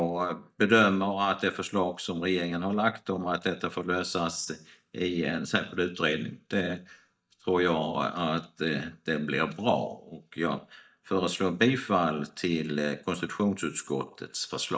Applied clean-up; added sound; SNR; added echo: neural mask model DeepFilterNet 3.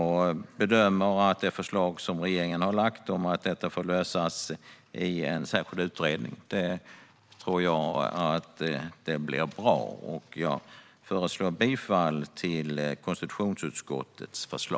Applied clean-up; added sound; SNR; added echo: none; none; none; none.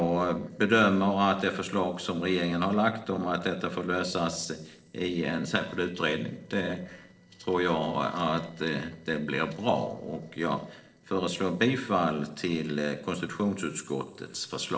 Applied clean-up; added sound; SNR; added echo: neural separator model SepFormer DNS4.